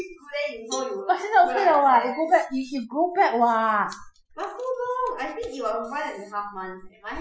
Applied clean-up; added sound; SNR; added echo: classical method Wiener filter.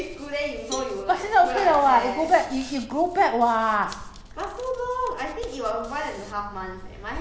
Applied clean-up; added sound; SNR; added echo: none; Cowbell + Hands; 18 dB; none.